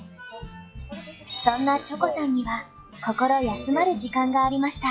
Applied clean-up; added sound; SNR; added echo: classical method log-MMSE.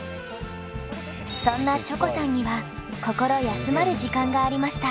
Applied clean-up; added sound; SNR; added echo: none; none; none; none.